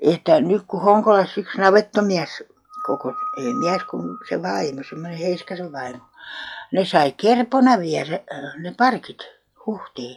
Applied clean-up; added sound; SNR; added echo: classical method log-MMSE.